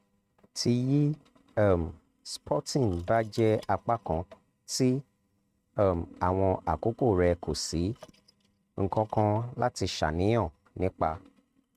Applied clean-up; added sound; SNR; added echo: neural mask model RNNoise.